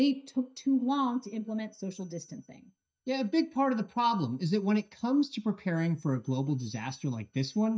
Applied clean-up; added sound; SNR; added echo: neural mask model DeepFilterNet 3.